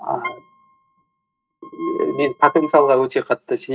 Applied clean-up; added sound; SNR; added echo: neural mask model RNNoise.